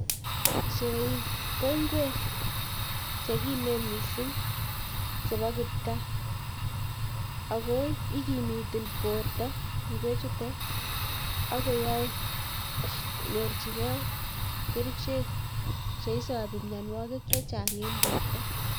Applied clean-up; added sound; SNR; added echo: none; Fire; -4 dB; none.